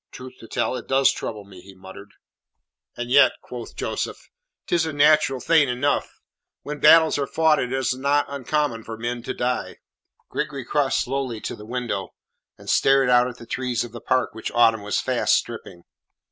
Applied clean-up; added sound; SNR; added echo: none; none; none; none.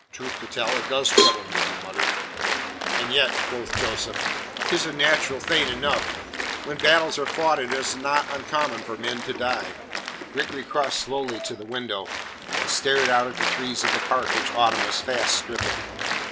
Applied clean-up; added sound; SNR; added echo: none; Cowbell + Applause; 1 dB; none.